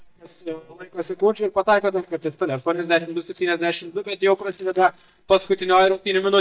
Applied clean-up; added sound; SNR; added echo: neural mask model DeepFilterNet 3.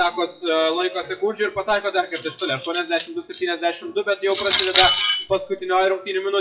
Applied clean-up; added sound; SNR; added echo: classical method WPE with log-MMSE.